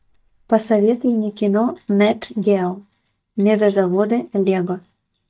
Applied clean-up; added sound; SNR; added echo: neural mask model DeepFilterNet 3.